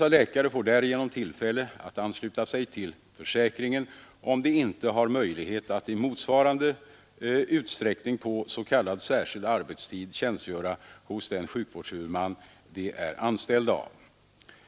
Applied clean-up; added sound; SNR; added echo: none; none; none; none.